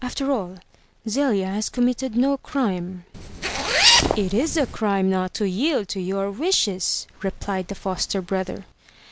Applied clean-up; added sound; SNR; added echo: none; Zipper (clothing); -3 dB; none.